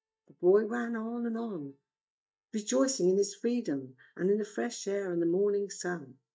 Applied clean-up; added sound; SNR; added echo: neural mask model DeepFilterNet 3.